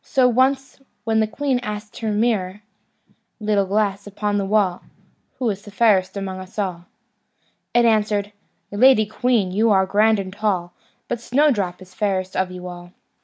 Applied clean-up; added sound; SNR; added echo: none; none; none; none.